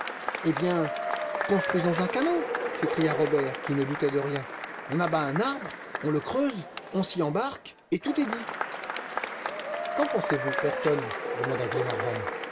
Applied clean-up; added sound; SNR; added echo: none; Applause / Crowd / Cheering; 3 dB; none.